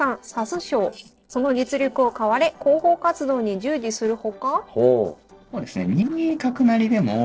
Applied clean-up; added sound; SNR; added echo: neural separator model SepFormer DNS4.